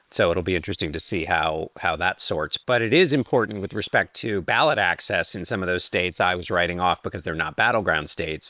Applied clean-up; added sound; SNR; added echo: neural separator model SepFormer WHAM!.